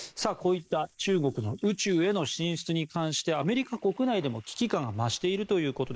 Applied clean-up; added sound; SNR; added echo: neural mask model Resemble Enhance denoiser.